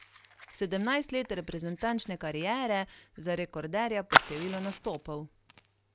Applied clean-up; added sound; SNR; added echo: none; Fire; 2 dB; none.